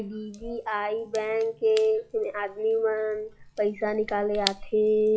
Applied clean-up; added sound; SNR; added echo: classical method log-MMSE.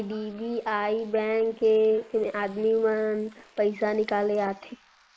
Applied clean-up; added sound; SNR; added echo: neural mask model Resemble Enhance denoiser.